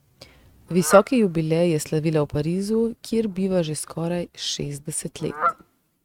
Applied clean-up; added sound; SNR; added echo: neural mask model RNNoise.